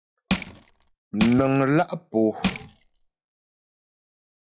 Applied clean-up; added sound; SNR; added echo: classical method log-MMSE.